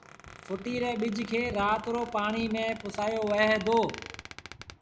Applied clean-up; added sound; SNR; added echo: none; Squeak; 16 dB; none.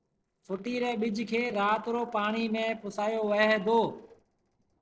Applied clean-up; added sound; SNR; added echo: neural separator model SepFormer DNS4.